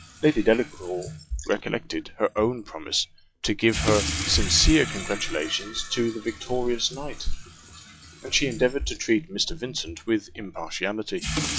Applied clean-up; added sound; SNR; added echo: classical method log-MMSE.